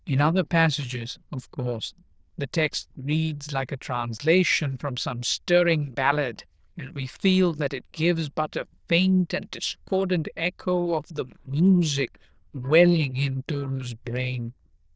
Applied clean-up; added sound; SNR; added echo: neural diffusion model UNIVERSE++.